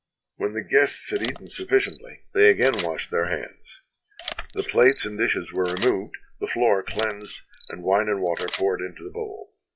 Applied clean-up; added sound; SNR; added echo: classical method log-MMSE.